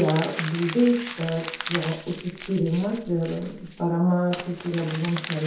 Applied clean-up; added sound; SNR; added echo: none; Crumpling, crinkling; 12 dB; reverberation time 0.6 s.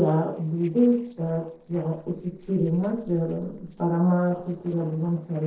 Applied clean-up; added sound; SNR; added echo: neural separator model SepFormer DNS4.